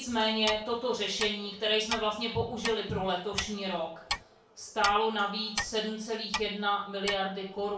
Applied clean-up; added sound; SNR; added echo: none; Clock; 9 dB; reverberation time 0.3 s.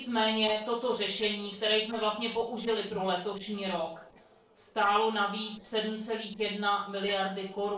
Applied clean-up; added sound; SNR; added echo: neural separator model SepFormer DNS4.